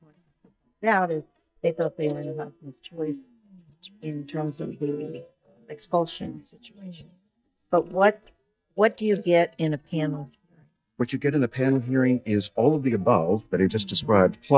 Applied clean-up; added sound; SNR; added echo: neural mask model DeepFilterNet 3.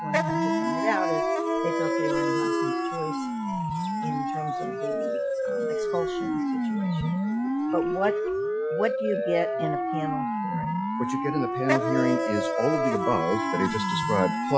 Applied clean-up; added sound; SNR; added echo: classical method log-MMSE.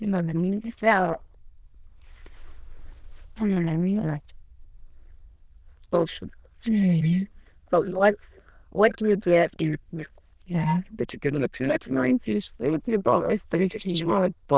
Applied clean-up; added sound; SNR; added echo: neural diffusion model UNIVERSE++.